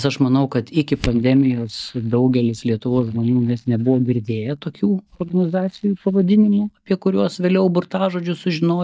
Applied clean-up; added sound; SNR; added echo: neural mask model DeepFilterNet 3.